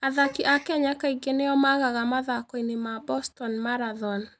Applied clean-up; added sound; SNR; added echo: none; Gasp; 19 dB; none.